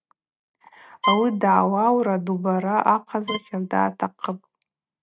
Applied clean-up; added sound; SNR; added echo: neural mask model RNNoise.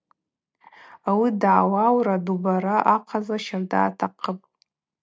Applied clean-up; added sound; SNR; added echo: none; none; none; none.